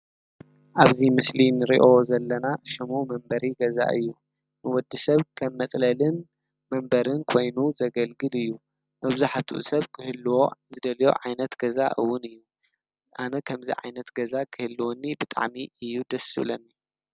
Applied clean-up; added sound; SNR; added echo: none; none; none; none.